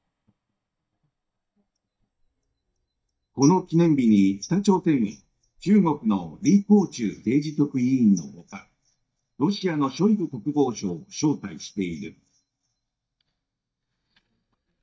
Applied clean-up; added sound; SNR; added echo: neural mask model DeepFilterNet 3.